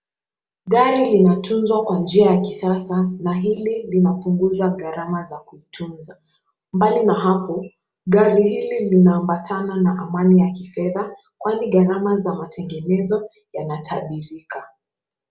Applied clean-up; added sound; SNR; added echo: none; none; none; none.